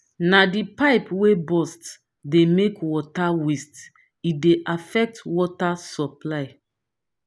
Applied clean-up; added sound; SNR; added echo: none; none; none; none.